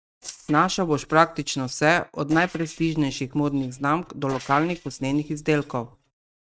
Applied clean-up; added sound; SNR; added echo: neural mask model RNNoise.